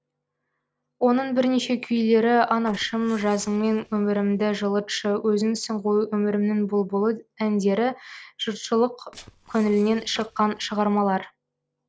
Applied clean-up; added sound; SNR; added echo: neural separator model SepFormer DNS4.